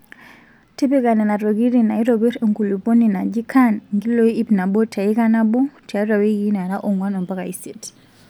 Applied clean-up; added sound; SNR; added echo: none; none; none; none.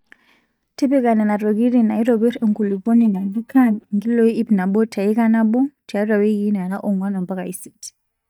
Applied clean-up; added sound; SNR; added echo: neural mask model DeepFilterNet 3.